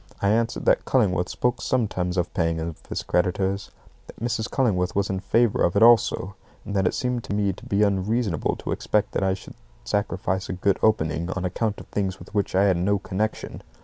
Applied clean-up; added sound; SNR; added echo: none; none; none; none.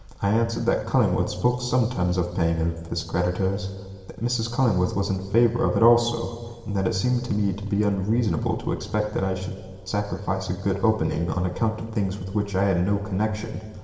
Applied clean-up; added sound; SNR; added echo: none; none; none; reverberation time 2.1 s.